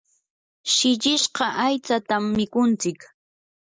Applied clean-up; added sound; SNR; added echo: none; none; none; none.